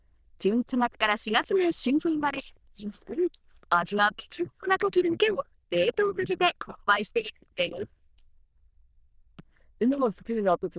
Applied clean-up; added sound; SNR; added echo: neural diffusion model UNIVERSE++.